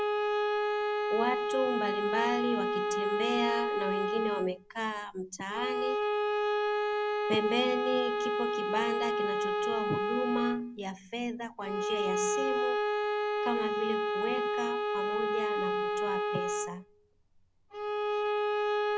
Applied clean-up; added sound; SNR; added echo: none; Bowed string instrument; -5 dB; none.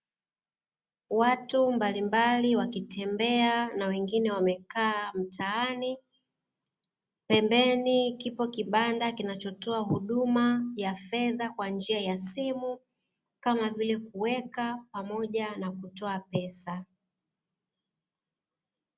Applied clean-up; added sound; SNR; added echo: none; none; none; none.